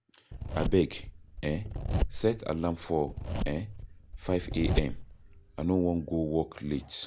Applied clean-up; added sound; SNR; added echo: none; Zipper (clothing); 3 dB; none.